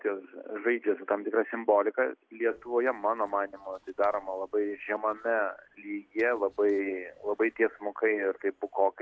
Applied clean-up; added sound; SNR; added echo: none; none; none; none.